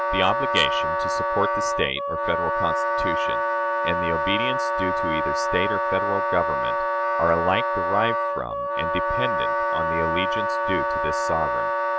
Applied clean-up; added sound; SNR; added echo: none; Wind instrument, woodwind instrument; -5 dB; none.